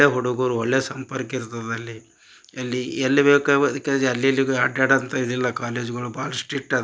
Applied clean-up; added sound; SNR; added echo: none; none; none; none.